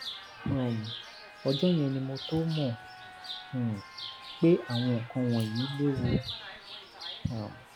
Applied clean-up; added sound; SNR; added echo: none; Chirp, tweet; 12 dB; none.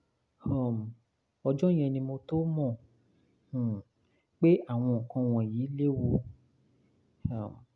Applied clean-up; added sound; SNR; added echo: none; none; none; none.